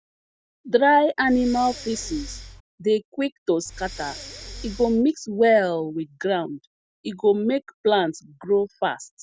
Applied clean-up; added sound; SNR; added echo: none; Breathing; 14 dB; none.